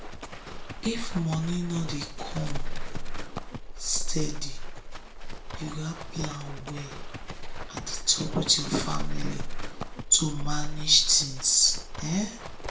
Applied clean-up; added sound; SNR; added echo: none; Livestock, farm animals, working animals; 2 dB; reverberation time 0.4 s.